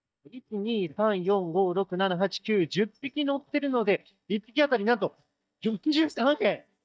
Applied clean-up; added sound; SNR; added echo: neural mask model DeepFilterNet 3.